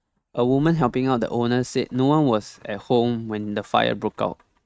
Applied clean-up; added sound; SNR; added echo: neural mask model RNNoise.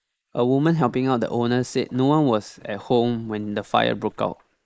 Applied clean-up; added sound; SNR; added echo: neural mask model Resemble Enhance denoiser.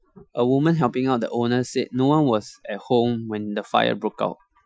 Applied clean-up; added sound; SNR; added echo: classical method Wiener filter.